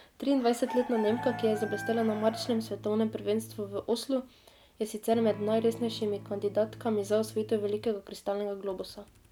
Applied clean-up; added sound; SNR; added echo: none; Electric guitar / Strum + Chicken, rooster; 14 dB; none.